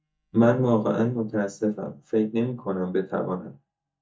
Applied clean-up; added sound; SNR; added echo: neural mask model DeepFilterNet 3.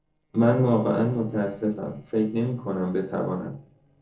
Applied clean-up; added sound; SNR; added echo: neural separator model SepFormer DNS4.